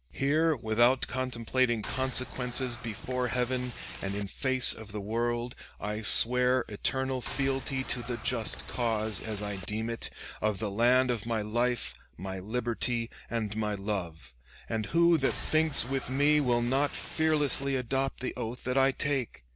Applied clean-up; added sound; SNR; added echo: none; Boat, Water vehicle; 13 dB; none.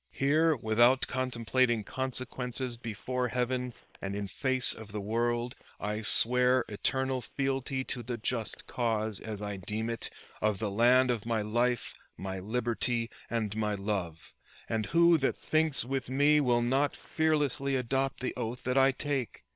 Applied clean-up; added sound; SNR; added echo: neural separator model SepFormer WHAM!.